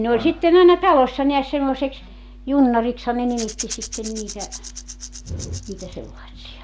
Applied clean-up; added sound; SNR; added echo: none; Rattle / Rattle (instrument); 15 dB; none.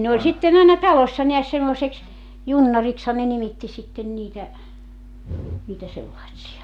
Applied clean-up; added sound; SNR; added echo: none; none; none; none.